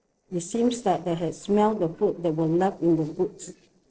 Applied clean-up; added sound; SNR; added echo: neural separator model SepFormer DNS4.